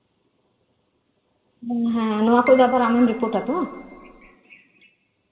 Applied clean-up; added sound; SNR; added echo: none; Keyboard (musical); 16 dB; reverberation time 1.7 s.